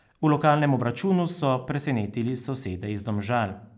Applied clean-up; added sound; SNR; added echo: none; none; none; none.